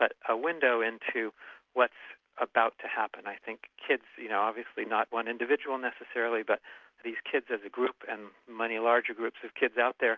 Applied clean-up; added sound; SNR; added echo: none; none; none; none.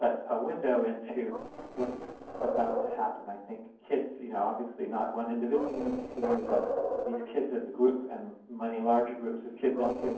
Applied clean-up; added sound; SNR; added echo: neural separator model SepFormer DNS4.